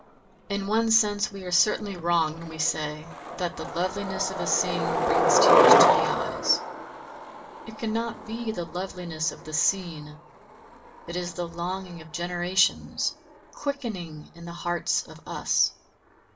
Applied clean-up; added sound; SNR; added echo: none; Skateboard; -1 dB; reverberation time 0.2 s.